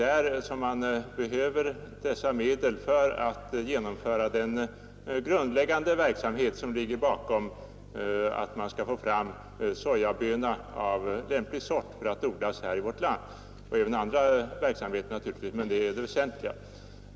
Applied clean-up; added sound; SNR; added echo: none; none; none; none.